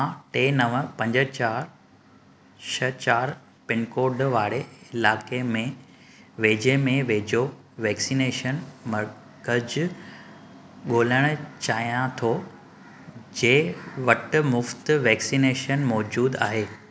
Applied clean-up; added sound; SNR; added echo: none; none; none; none.